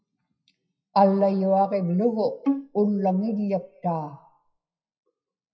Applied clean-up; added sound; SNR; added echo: classical method WPE with log-MMSE.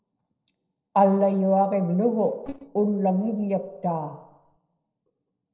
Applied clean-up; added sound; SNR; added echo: neural separator model SepFormer DNS4.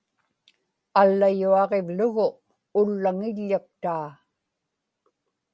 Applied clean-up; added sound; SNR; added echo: none; none; none; none.